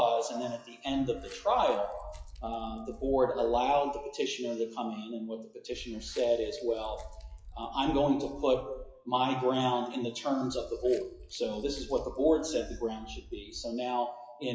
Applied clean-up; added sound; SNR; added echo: classical method WPE with log-MMSE.